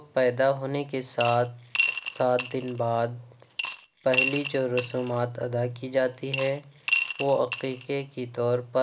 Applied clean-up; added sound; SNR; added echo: none; Coin (dropping) / Glass; 3 dB; none.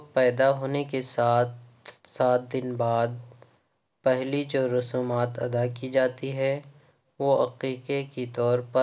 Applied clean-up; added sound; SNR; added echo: none; none; none; none.